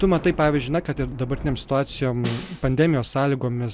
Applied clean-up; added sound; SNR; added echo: none; Thunder / Rain + Snare drum; 14 dB; none.